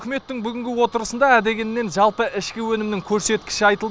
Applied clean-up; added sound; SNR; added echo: none; none; none; none.